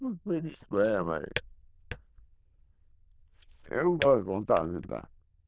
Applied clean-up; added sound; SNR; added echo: neural diffusion model UNIVERSE++.